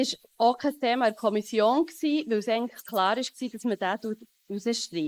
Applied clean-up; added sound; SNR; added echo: neural mask model Resemble Enhance denoiser.